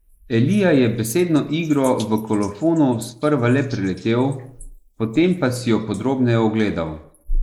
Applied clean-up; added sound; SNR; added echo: neural mask model Resemble Enhance denoiser.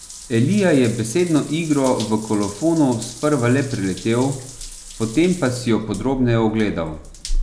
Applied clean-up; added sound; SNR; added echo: none; Drip / Trickle, dribble / Bathtub (filling or washing) / Water tap, faucet; 12 dB; none.